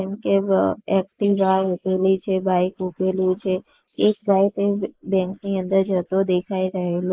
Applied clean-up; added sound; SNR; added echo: neural mask model Resemble Enhance denoiser.